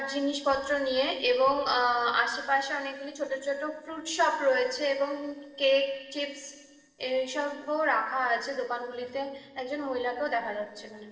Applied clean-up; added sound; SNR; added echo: neural separator model SepFormer DNS4.